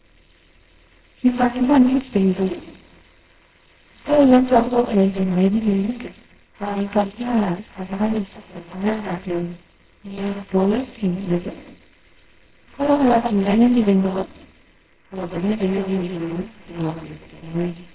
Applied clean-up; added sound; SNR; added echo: neural separator model SepFormer WHAMR!.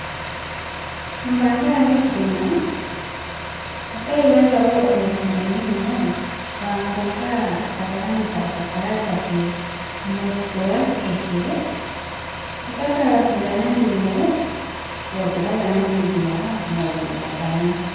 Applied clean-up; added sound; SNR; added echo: none; Truck; 8 dB; reverberation time 1.2 s.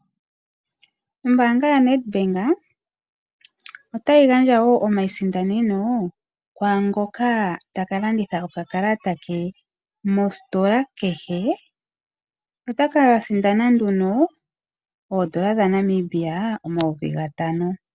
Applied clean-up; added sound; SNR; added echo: none; none; none; none.